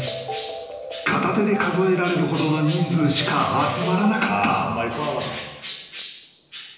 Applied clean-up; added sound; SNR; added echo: none; Bird; 16 dB; reverberation time 1.0 s.